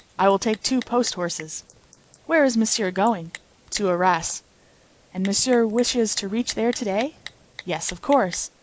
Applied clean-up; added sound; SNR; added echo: neural mask model Resemble Enhance denoiser.